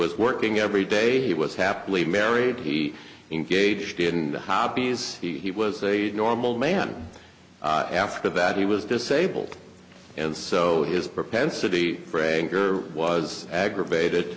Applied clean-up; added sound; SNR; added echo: none; none; none; none.